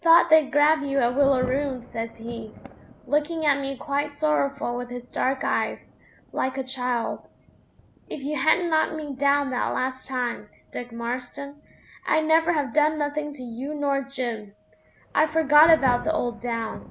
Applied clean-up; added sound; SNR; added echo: none; Thunder / Rain; 20 dB; none.